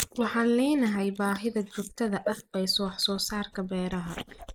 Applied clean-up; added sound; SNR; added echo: neural mask model Resemble Enhance denoiser.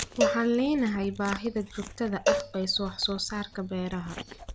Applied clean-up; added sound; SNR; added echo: none; Cowbell + Chewing, mastication; 4 dB; none.